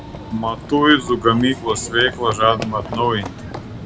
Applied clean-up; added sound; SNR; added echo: none; Run / Train; 12 dB; none.